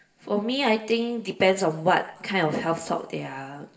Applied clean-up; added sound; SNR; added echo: none; none; none; reverberation time 1.6 s.